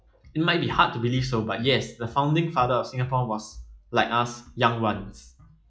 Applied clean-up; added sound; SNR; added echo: classical method log-MMSE.